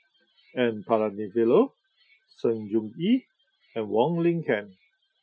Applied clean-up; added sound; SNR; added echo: classical method Wiener filter.